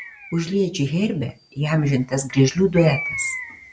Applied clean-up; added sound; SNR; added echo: none; Bird; 13 dB; none.